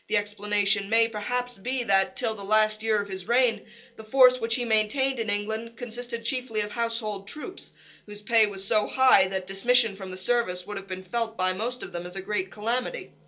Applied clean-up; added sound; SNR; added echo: none; none; none; reverberation time 0.2 s.